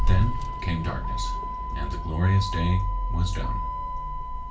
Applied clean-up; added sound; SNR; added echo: none; Motor vehicle (road); -1 dB; reverberation time 0.3 s.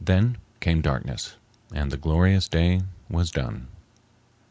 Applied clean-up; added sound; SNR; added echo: none; none; none; none.